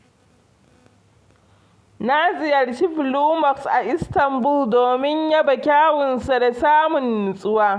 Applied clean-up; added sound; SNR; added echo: none; none; none; none.